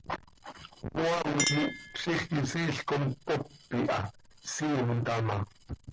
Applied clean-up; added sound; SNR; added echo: none; Chink, clink; 10 dB; none.